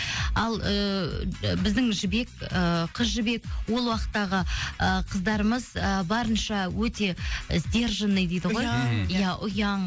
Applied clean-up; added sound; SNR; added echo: none; none; none; none.